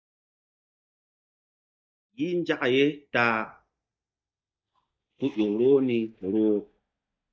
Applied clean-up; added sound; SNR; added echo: neural mask model DeepFilterNet 3.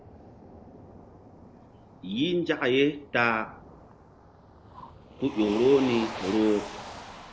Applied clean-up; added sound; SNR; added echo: none; Motor vehicle (road); 13 dB; none.